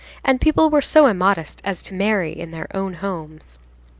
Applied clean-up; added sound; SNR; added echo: none; none; none; none.